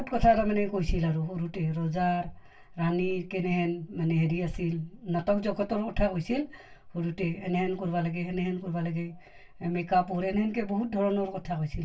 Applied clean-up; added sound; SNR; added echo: none; none; none; reverberation time 0.2 s.